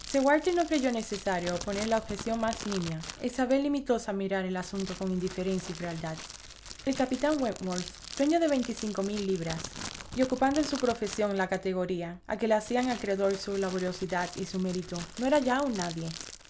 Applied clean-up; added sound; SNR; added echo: none; Crackle; 14 dB; none.